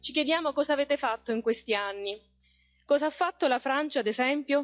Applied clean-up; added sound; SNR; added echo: classical method log-MMSE.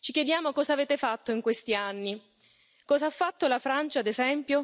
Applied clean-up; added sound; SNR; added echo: none; none; none; none.